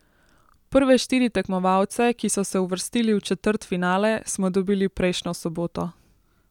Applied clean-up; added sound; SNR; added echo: none; none; none; none.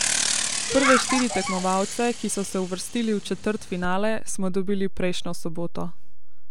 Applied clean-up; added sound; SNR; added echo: none; Bicycle; -1 dB; none.